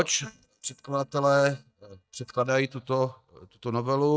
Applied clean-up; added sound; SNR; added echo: neural mask model DeepFilterNet 3.